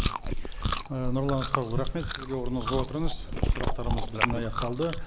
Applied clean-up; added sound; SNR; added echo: none; Chewing, mastication; -3 dB; none.